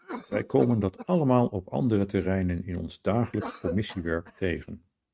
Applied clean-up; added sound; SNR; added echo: neural mask model RNNoise.